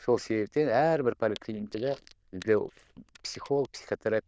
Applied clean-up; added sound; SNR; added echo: neural diffusion model UNIVERSE++.